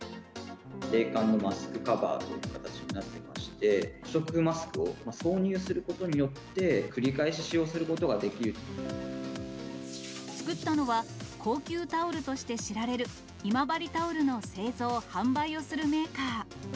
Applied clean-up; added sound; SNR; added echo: none; Guitar; 14 dB; none.